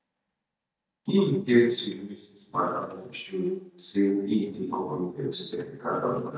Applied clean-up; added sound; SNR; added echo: neural mask model DeepFilterNet 3.